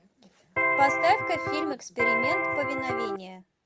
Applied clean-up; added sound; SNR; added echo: none; Electric guitar; -3 dB; none.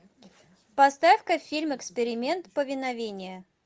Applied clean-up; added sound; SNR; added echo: none; none; none; none.